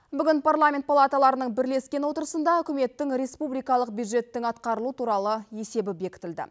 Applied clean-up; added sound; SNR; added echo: none; none; none; none.